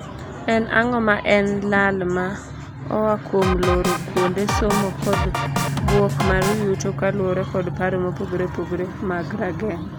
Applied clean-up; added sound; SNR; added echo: none; Drum kit; 3 dB; none.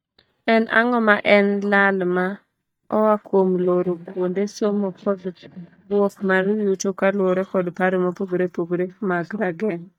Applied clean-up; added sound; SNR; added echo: neural mask model DeepFilterNet 3.